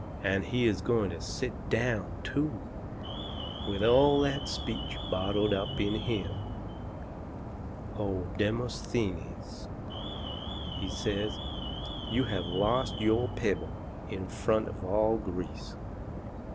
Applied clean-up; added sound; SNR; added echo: none; Alarm; 5 dB; none.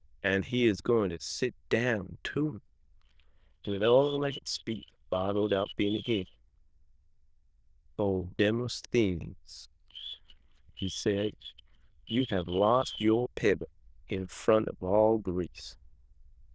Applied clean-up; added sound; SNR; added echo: neural diffusion model UNIVERSE++.